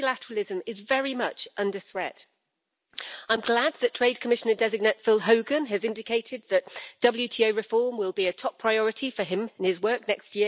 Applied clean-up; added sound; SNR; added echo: none; none; none; none.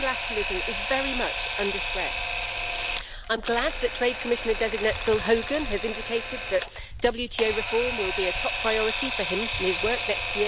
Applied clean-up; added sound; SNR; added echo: none; Camera; 3 dB; none.